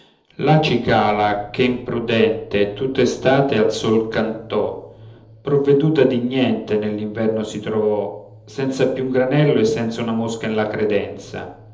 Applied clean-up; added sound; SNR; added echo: none; none; none; reverberation time 1.2 s.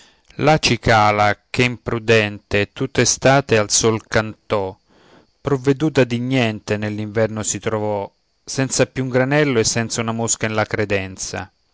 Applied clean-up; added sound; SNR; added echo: none; none; none; none.